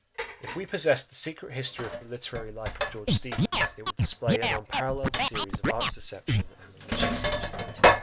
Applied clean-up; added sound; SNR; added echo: none; Scratching (performance technique) + Sink (filling or washing); -4 dB; none.